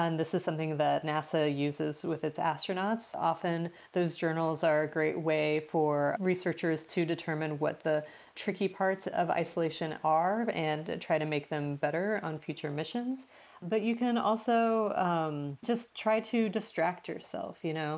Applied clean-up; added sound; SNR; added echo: neural mask model Resemble Enhance denoiser.